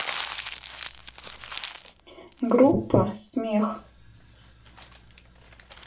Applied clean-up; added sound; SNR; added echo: none; Crumpling, crinkling; 14 dB; reverberation time 0.2 s.